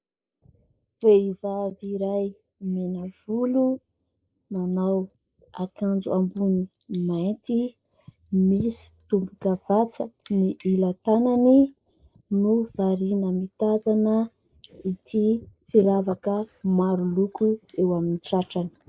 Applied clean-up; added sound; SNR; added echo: neural mask model Resemble Enhance denoiser.